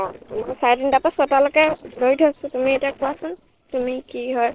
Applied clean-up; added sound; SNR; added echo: neural separator model SepFormer DNS4.